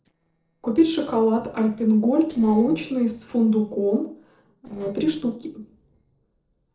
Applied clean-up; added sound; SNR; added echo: neural separator model SepFormer DNS4.